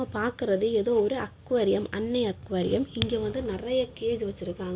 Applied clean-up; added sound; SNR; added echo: none; none; none; none.